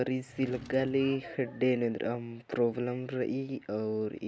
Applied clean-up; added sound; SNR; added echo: none; Drawer open or close; 19 dB; none.